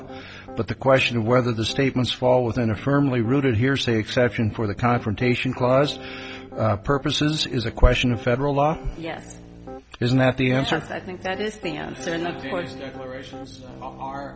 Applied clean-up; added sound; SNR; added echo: none; Piano; 18 dB; none.